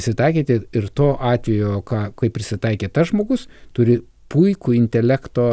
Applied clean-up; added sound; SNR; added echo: none; none; none; none.